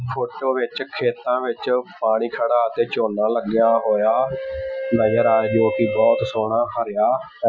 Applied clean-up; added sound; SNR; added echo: classical method Wiener filter.